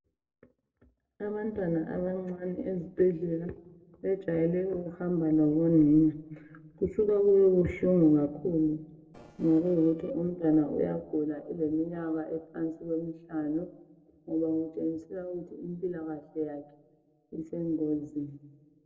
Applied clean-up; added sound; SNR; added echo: neural separator model SepFormer DNS4.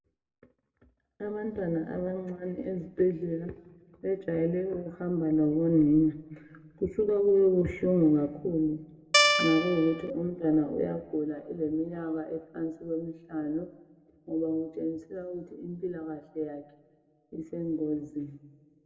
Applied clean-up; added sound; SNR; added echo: none; Guitar; -4 dB; reverberation time 1.0 s.